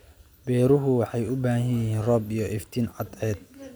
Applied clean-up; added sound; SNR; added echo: none; none; none; none.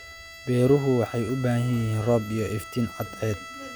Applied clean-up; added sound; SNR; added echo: none; Bowed string instrument; 16 dB; none.